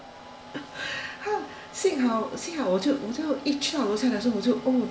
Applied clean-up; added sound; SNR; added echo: none; Domestic sounds, home sounds; 18 dB; reverberation time 2.8 s.